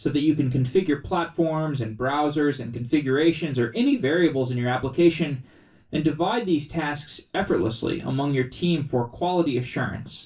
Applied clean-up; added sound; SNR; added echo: none; none; none; reverberation time 0.2 s.